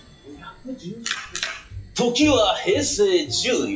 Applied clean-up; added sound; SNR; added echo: classical method WPE with log-MMSE.